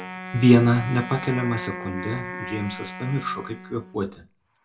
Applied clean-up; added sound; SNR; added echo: none; Wind instrument, woodwind instrument; 12 dB; reverberation time 0.2 s.